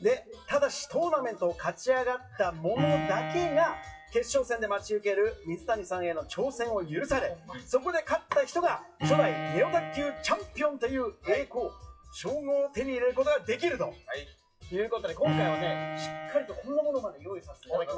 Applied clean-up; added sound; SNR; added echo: classical method WPE with log-MMSE.